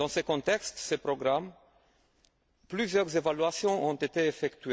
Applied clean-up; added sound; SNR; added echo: none; none; none; none.